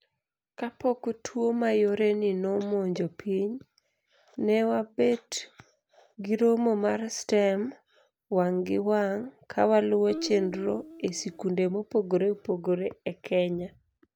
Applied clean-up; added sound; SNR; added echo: none; Guitar; 12 dB; none.